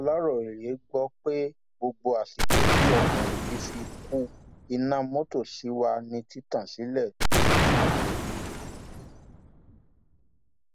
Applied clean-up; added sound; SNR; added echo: none; Explosion; -3 dB; none.